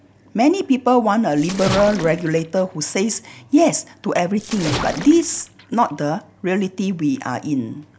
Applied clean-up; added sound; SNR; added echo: none; Splash, splatter; 10 dB; none.